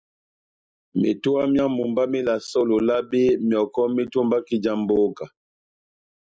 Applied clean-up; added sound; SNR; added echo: neural mask model Resemble Enhance denoiser.